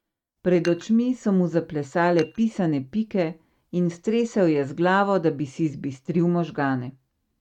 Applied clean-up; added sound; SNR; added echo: neural mask model RNNoise.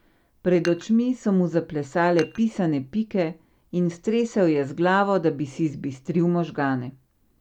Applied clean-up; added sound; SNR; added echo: none; Dishes, pots, and pans; 19 dB; none.